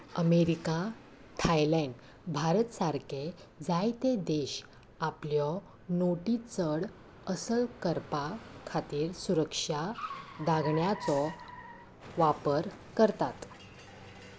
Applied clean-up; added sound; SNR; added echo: none; Car; 18 dB; none.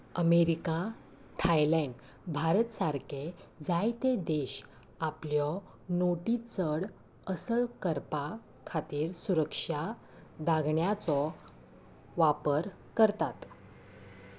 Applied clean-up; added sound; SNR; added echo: none; none; none; none.